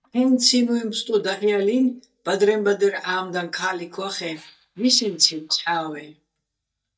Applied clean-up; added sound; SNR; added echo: neural mask model DeepFilterNet 3.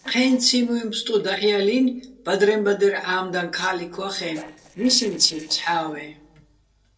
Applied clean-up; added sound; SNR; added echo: neural separator model SepFormer DNS4.